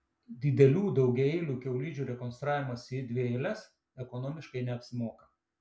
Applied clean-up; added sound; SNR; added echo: none; none; none; none.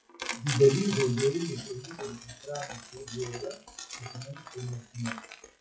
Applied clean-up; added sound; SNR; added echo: classical method WPE with log-MMSE.